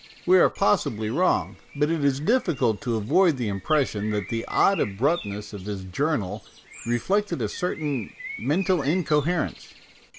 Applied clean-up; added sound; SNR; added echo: none; Bird; 18 dB; none.